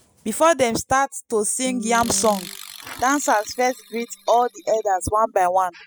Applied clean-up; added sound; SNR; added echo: classical method spectral subtraction.